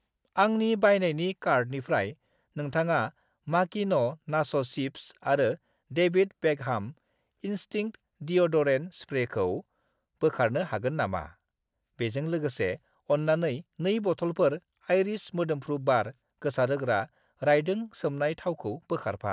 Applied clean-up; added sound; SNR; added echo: none; none; none; none.